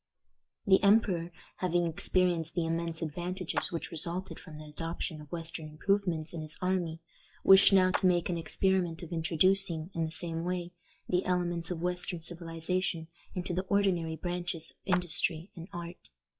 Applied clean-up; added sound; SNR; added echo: classical method log-MMSE.